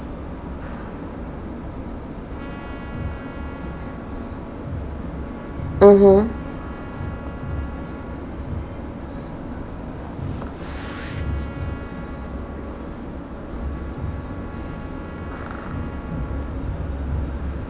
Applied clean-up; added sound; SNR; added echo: none; Trumpet; 20 dB; none.